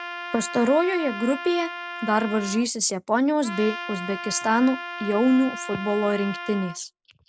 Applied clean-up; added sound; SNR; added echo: none; Trumpet; 11 dB; none.